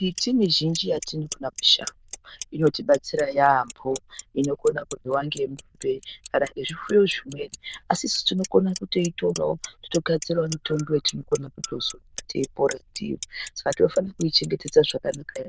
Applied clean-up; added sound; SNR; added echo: neural diffusion model UNIVERSE++.